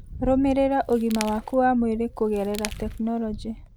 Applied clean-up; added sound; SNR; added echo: none; Crackle + Wind; 13 dB; none.